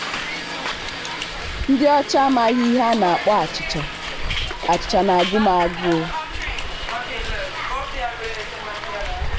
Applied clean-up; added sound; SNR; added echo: none; Hiss; 5 dB; none.